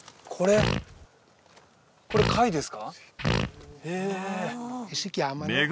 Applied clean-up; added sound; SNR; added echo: none; Fart; -1 dB; none.